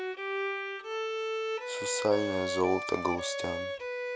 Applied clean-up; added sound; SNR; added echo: none; Bowed string instrument; 1 dB; none.